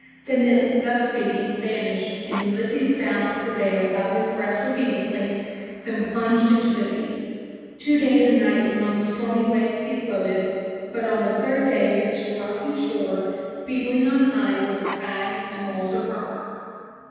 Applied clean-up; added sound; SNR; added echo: none; Bark; 12 dB; reverberation time 2.1 s.